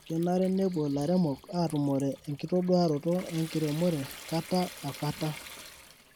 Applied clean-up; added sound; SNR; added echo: none; Trickle, dribble / Sink (filling or washing) / Water tap, faucet; 18 dB; none.